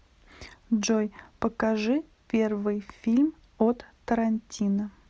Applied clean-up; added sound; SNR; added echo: none; none; none; none.